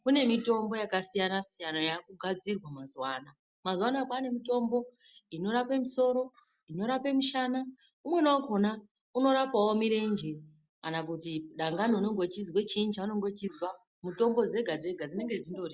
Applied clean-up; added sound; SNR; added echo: none; none; none; none.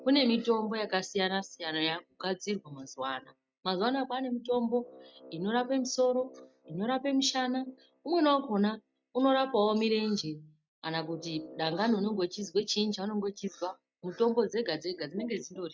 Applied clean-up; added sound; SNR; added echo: neural mask model RNNoise.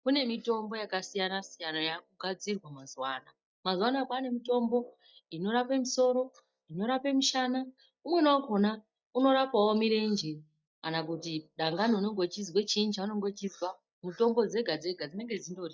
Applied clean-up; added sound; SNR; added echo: neural mask model DeepFilterNet 3.